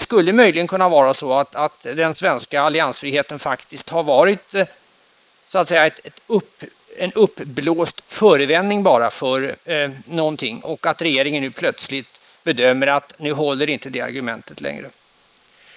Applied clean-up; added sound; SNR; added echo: neural mask model Resemble Enhance denoiser.